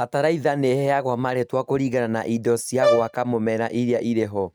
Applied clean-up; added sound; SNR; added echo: neural mask model RNNoise.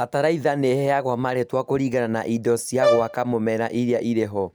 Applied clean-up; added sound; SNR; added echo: none; Brass instrument; 3 dB; none.